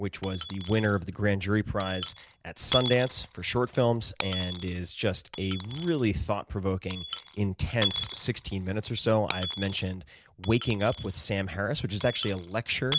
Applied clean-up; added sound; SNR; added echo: none; Coin (dropping) / Dishes, pots, and pans; -2 dB; none.